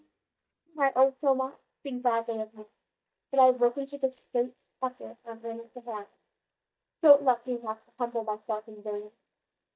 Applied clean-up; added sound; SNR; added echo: neural mask model DeepFilterNet 3.